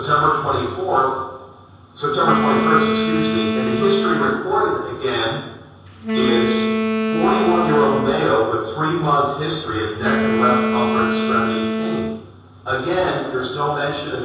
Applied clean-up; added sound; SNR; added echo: none; Wind instrument, woodwind instrument; 2 dB; reverberation time 0.7 s.